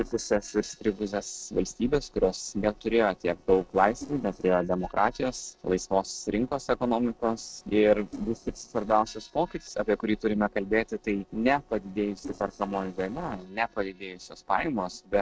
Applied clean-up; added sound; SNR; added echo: neural separator model SepFormer DNS4.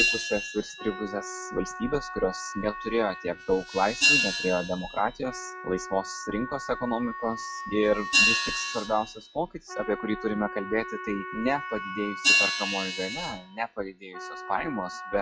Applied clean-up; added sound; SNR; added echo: classical method log-MMSE.